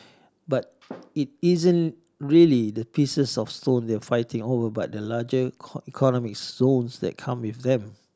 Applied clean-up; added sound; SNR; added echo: none; none; none; none.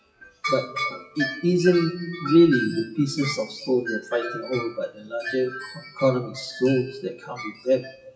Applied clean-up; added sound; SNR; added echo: classical method WPE with log-MMSE.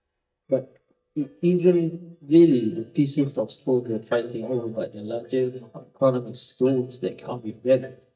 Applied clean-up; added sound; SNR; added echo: neural mask model DeepFilterNet 3.